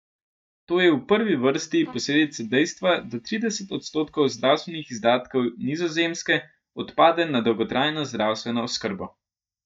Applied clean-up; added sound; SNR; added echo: neural mask model DeepFilterNet 3.